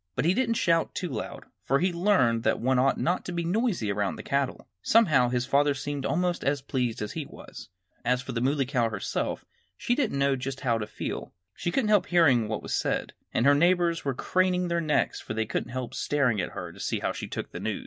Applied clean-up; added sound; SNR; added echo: none; none; none; none.